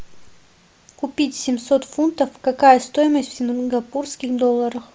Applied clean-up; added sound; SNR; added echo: none; none; none; none.